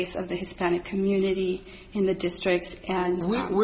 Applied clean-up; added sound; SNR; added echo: none; none; none; none.